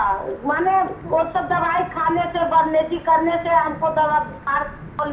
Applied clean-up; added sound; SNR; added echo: none; Thunder / Wind / Rain; 18 dB; reverberation time 0.5 s.